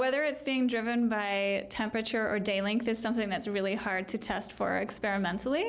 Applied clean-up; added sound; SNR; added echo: none; none; none; none.